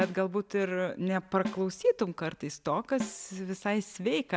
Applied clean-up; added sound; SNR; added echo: none; Snare drum; 12 dB; none.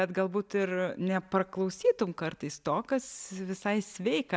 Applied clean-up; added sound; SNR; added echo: none; none; none; none.